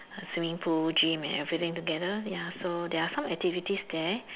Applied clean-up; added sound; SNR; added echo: none; none; none; none.